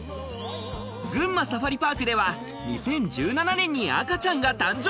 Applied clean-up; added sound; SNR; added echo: none; none; none; none.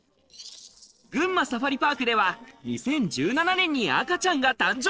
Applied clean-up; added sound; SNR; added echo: neural separator model SepFormer DNS4.